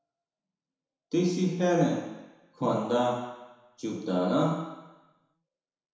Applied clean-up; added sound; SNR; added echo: none; none; none; reverberation time 1.0 s.